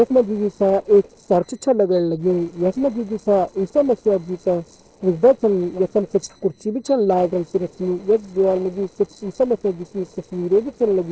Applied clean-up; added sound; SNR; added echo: neural separator model SepFormer DNS4.